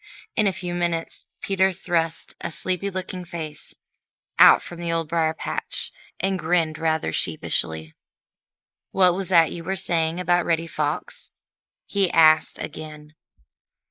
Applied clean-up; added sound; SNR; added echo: neural mask model Resemble Enhance denoiser.